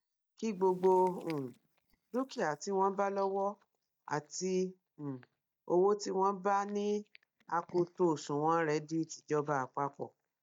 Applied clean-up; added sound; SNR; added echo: neural mask model DeepFilterNet 3.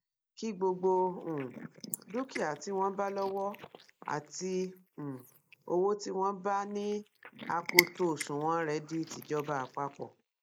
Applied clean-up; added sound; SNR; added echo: neural mask model Resemble Enhance denoiser.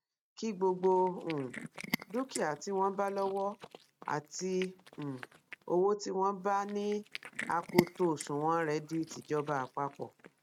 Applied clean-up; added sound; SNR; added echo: neural mask model RNNoise.